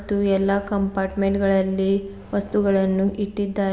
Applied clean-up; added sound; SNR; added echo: none; none; none; none.